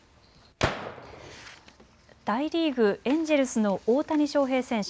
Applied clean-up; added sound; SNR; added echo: none; Gunshot, gunfire; 7 dB; none.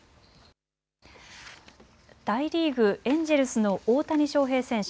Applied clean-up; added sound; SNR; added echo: none; none; none; none.